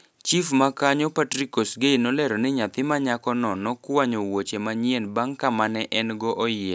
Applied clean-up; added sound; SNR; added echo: none; none; none; none.